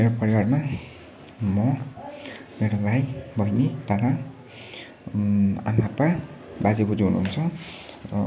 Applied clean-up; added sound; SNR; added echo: none; none; none; none.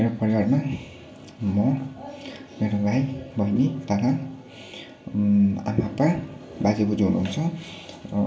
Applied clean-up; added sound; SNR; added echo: none; none; none; reverberation time 1.2 s.